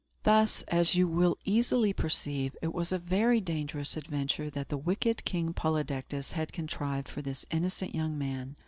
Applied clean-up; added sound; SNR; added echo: none; none; none; none.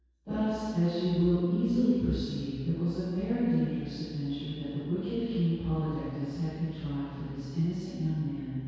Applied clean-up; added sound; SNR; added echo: none; none; none; reverberation time 2.0 s.